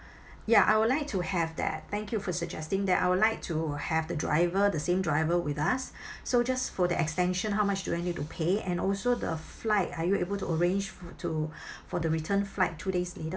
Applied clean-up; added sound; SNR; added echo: none; none; none; none.